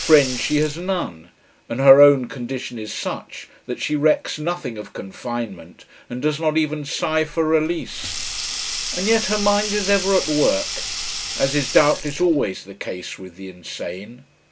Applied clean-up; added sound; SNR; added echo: none; Sink (filling or washing); 10 dB; none.